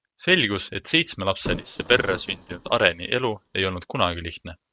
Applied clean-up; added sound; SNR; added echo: neural mask model RNNoise.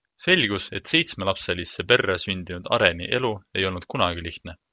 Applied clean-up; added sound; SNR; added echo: none; none; none; none.